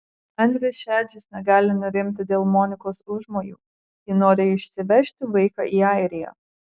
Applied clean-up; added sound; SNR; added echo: none; none; none; none.